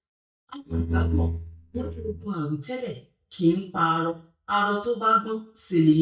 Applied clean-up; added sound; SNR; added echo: neural mask model DeepFilterNet 3.